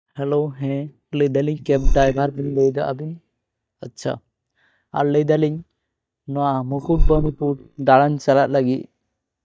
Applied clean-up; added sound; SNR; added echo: neural mask model DeepFilterNet 3.